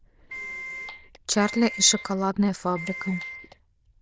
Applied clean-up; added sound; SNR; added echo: neural diffusion model UNIVERSE++.